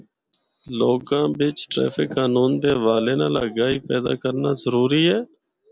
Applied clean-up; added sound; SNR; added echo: none; none; none; none.